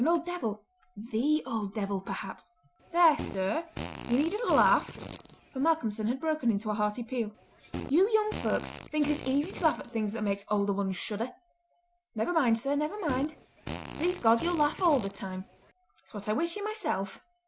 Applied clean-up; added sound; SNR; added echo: none; Fart; 12 dB; none.